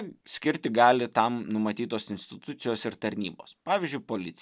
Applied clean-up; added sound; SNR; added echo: none; none; none; none.